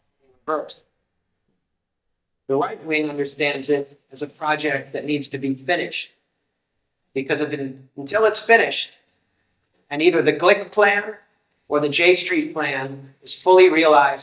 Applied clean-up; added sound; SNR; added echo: neural mask model DeepFilterNet 3.